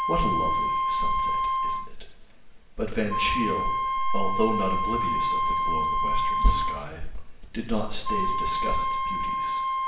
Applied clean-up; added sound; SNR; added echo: none; Wind instrument, woodwind instrument; -1 dB; reverberation time 0.8 s.